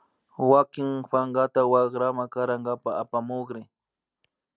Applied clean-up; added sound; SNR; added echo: none; none; none; none.